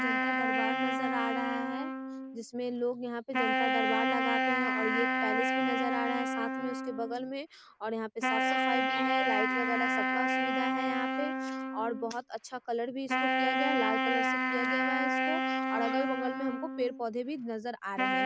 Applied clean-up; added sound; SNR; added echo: none; Wind instrument, woodwind instrument; -4 dB; none.